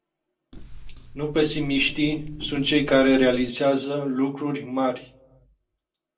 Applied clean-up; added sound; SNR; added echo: none; Walk, footsteps; 13 dB; reverberation time 0.2 s.